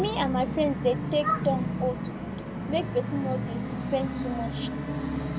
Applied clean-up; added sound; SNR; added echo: none; Musical instrument; 1 dB; none.